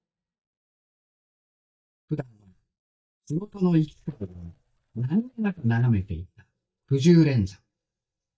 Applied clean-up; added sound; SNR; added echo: neural mask model DeepFilterNet 3.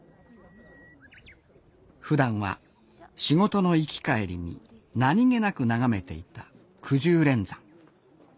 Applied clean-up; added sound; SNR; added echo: none; none; none; none.